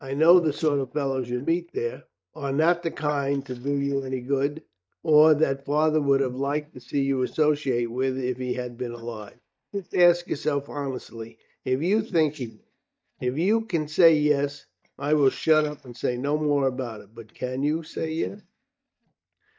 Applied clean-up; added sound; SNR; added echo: neural mask model DeepFilterNet 3.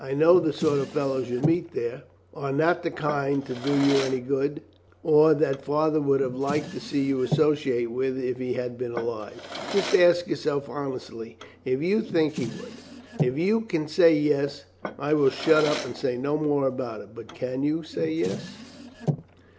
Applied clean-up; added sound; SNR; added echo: none; Drawer open or close; 12 dB; none.